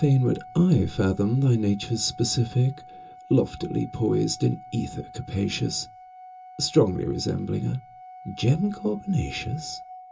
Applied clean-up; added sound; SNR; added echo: none; Organ; 19 dB; reverberation time 0.2 s.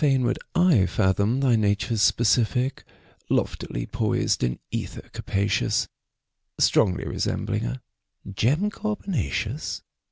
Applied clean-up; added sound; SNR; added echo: none; none; none; none.